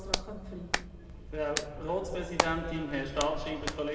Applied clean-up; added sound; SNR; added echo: none; Hands; 2 dB; reverberation time 2.2 s.